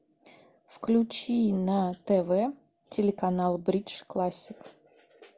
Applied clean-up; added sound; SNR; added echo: none; none; none; none.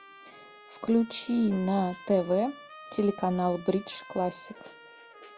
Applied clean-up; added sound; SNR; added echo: none; Trumpet; 19 dB; none.